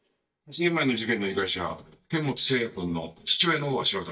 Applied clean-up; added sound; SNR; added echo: neural mask model DeepFilterNet 3.